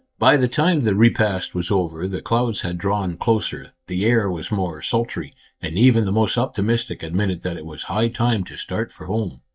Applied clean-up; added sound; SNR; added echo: neural mask model DeepFilterNet 3.